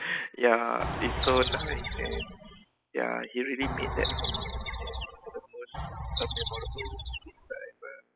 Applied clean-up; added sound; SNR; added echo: classical method spectral subtraction.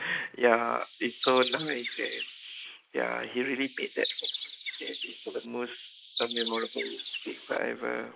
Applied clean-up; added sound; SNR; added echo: neural mask model Resemble Enhance denoiser.